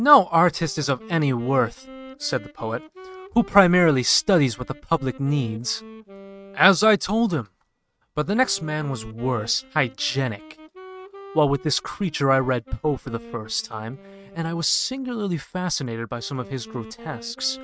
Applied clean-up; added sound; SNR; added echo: neural mask model RNNoise.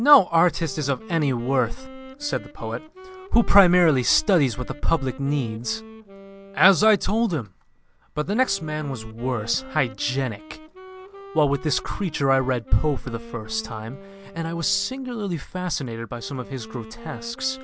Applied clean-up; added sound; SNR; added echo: none; Wind instrument, woodwind instrument; 18 dB; none.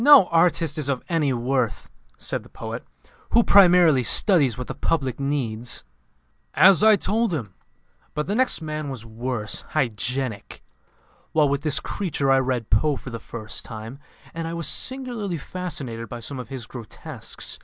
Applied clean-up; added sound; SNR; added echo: none; none; none; none.